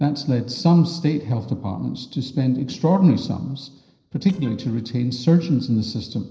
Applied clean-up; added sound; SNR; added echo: neural separator model SepFormer DNS4.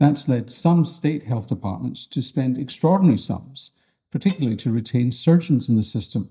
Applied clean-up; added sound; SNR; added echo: neural mask model DeepFilterNet 3.